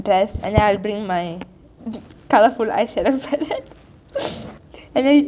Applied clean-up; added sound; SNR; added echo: none; none; none; none.